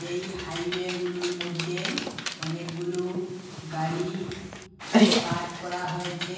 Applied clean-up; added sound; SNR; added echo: none; Dog; -2 dB; reverberation time 1.2 s.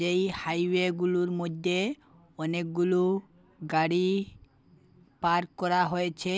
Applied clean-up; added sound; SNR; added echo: none; none; none; none.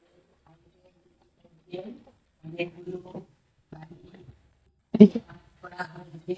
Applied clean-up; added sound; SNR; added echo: neural mask model DeepFilterNet 3.